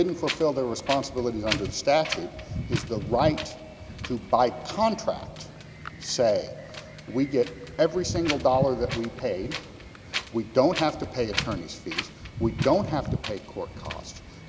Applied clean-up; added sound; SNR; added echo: none; Wind; 8 dB; none.